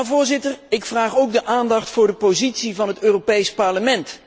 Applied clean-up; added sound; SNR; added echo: none; none; none; none.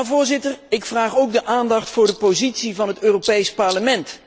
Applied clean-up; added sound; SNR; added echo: none; Rattle; 14 dB; none.